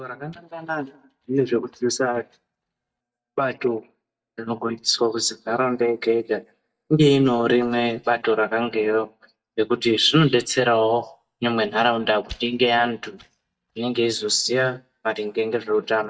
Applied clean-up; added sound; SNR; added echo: neural mask model DeepFilterNet 3.